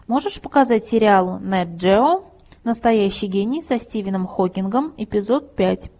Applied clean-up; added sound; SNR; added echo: none; none; none; none.